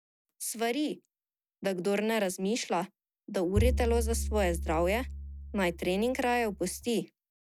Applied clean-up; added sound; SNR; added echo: none; Bowed string instrument; 3 dB; none.